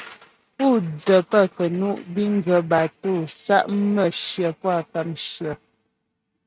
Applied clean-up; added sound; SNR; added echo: neural mask model RNNoise.